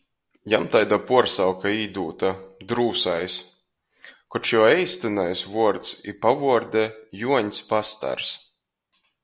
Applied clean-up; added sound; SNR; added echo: none; none; none; none.